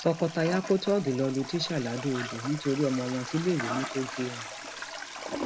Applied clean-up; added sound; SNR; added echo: none; Toilet flush; 8 dB; none.